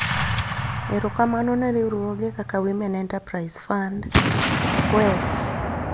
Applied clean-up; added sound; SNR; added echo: none; Explosion; 0 dB; none.